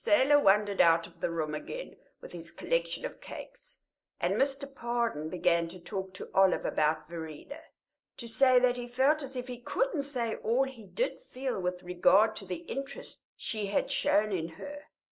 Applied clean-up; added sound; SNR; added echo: none; none; none; none.